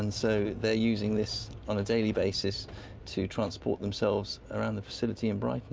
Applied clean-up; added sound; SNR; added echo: none; none; none; none.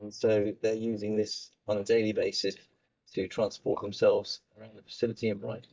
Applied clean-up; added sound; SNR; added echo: neural mask model DeepFilterNet 3.